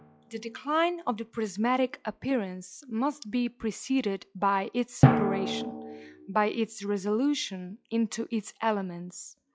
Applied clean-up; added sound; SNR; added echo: classical method log-MMSE.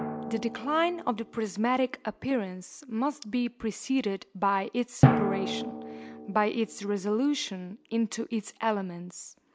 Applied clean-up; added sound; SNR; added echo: none; Drum; 4 dB; none.